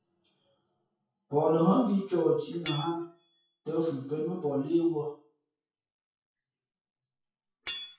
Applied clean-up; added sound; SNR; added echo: classical method WPE with log-MMSE.